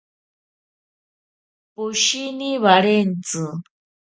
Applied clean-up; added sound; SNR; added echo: none; none; none; none.